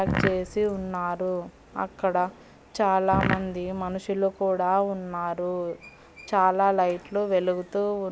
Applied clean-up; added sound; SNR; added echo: none; Fart; 3 dB; none.